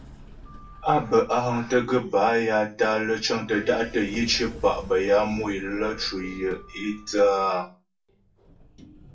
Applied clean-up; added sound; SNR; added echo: none; Sliding door; 19 dB; reverberation time 0.2 s.